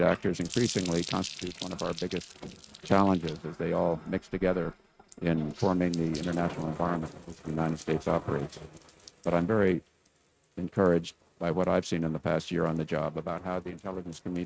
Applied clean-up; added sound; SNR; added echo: neural mask model RNNoise.